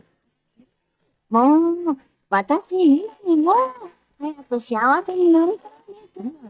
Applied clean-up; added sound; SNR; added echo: neural mask model DeepFilterNet 3.